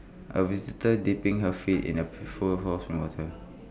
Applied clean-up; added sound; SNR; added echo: none; none; none; none.